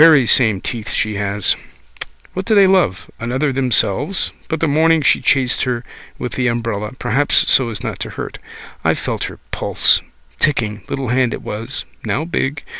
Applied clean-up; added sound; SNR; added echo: none; none; none; none.